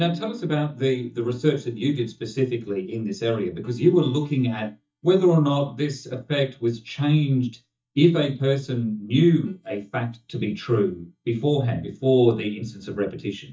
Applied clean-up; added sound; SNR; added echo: neural mask model DeepFilterNet 3.